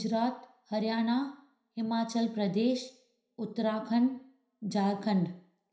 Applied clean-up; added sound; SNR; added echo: none; none; none; reverberation time 0.5 s.